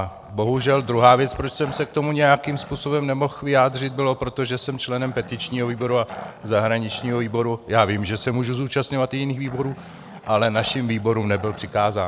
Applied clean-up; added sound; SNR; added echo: none; Growling; 19 dB; none.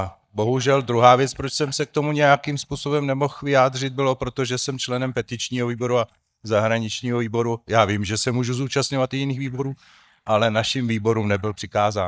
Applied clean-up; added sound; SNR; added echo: neural mask model DeepFilterNet 3.